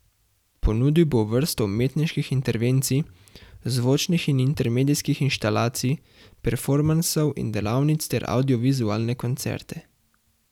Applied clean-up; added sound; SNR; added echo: none; none; none; none.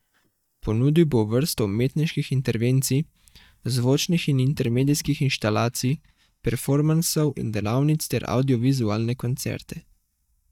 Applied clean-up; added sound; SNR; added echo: neural mask model DeepFilterNet 3.